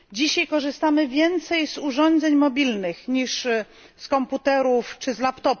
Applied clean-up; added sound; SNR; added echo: none; none; none; none.